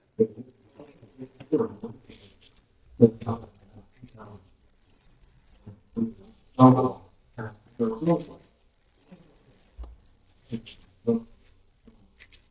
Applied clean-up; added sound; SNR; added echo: neural mask model DeepFilterNet 3.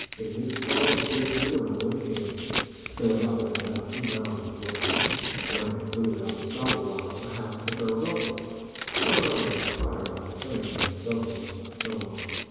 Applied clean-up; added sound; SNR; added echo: none; Tearing; 3 dB; reverberation time 2.2 s.